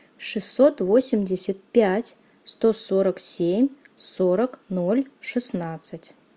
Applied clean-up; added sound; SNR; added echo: none; none; none; none.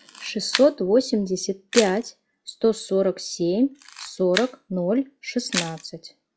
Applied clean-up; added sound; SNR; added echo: classical method log-MMSE.